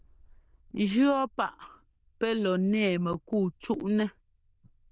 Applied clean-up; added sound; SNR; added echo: neural diffusion model UNIVERSE++.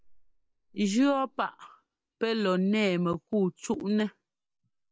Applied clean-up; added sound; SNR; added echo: neural mask model DeepFilterNet 3.